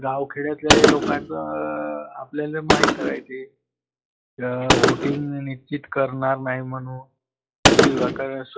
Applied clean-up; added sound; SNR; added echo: classical method log-MMSE.